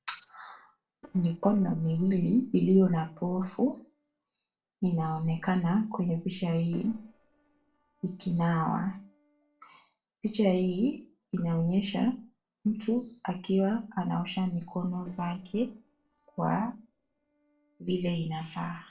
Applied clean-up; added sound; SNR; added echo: neural separator model SepFormer DNS4.